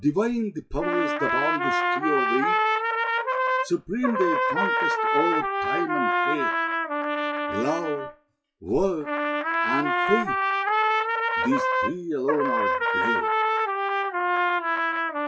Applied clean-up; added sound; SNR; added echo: classical method WPE with log-MMSE.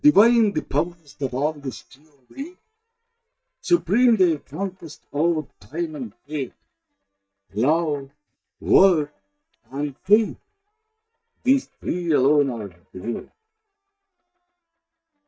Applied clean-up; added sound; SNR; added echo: neural mask model DeepFilterNet 3.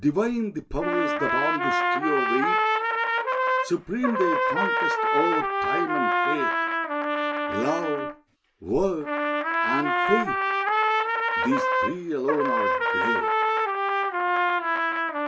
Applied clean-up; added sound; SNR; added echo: none; Trumpet; -5 dB; reverberation time 0.2 s.